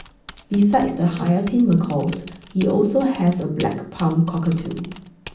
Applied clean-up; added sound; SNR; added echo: none; Typing; 20 dB; reverberation time 0.6 s.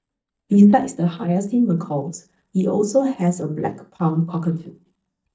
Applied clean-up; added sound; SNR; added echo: neural mask model DeepFilterNet 3.